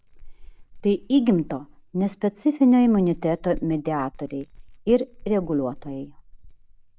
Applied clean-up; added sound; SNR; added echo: none; Bell; 18 dB; none.